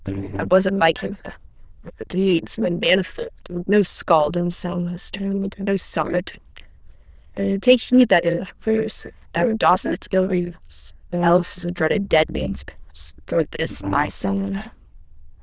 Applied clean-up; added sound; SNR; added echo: neural diffusion model UNIVERSE++.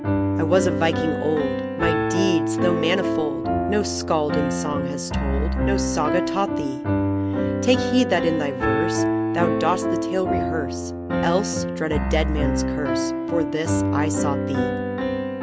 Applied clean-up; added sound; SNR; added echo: none; Piano; -2 dB; none.